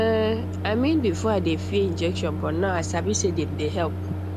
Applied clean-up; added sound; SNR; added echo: none; Microwave oven; 4 dB; none.